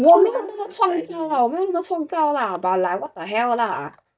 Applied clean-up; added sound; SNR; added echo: neural mask model DeepFilterNet 3.